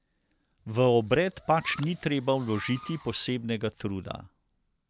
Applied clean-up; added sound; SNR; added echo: none; Fireworks; 19 dB; none.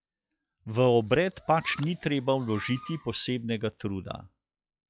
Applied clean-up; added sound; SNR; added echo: classical method log-MMSE.